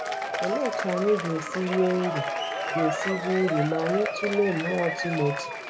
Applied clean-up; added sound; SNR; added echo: none; Applause / Crowd / Cheering; 3 dB; none.